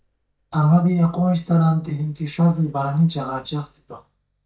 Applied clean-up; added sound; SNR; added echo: neural mask model DeepFilterNet 3.